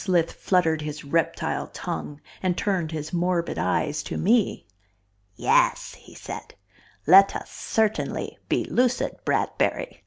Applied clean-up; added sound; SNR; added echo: none; none; none; none.